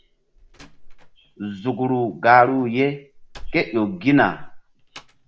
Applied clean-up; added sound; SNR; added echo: none; Slam; 18 dB; none.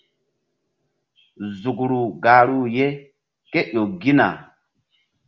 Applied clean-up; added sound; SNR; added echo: none; none; none; none.